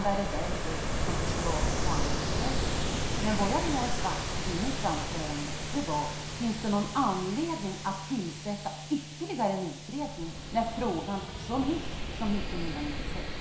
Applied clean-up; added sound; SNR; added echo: none; Ocean; 0 dB; reverberation time 0.7 s.